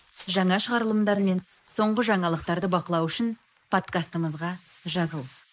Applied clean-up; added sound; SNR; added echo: neural mask model Resemble Enhance denoiser.